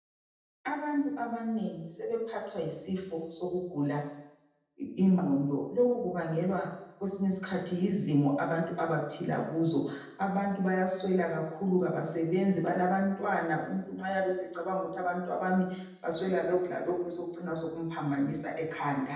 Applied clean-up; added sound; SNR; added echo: none; none; none; reverberation time 0.9 s.